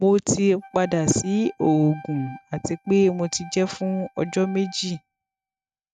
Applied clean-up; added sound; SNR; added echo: neural mask model RNNoise.